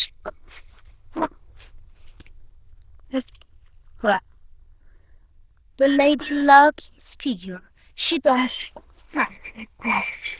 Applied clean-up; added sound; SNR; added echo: neural diffusion model UNIVERSE++.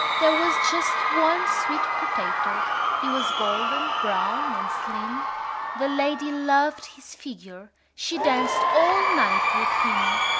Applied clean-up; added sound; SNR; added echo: none; Crowd / Cheering; -3 dB; none.